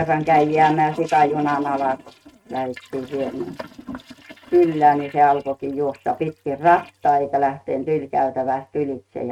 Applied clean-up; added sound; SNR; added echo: neural mask model RNNoise.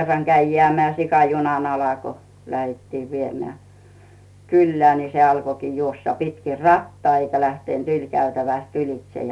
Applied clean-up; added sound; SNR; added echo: none; none; none; none.